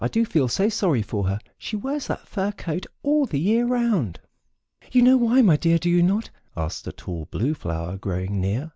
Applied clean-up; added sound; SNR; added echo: none; none; none; none.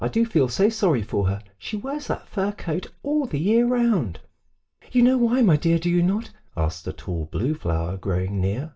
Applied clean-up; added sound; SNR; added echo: none; none; none; reverberation time 0.2 s.